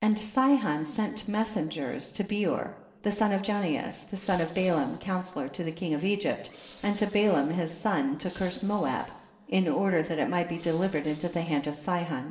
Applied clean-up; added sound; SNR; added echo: neural separator model SepFormer DNS4.